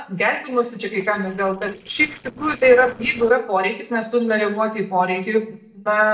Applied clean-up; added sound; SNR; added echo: neural separator model SepFormer DNS4.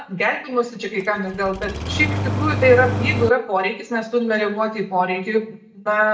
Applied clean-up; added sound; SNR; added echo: none; Engine starting; 4 dB; reverberation time 0.4 s.